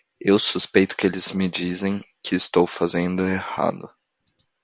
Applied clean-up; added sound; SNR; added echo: none; none; none; none.